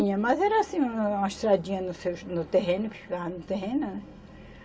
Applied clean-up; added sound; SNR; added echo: none; none; none; reverberation time 0.1 s.